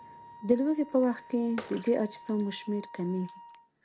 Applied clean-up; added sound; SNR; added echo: none; Bathtub (filling or washing) / Water / Splash, splatter + Wind instrument, woodwind instrument; 18 dB; none.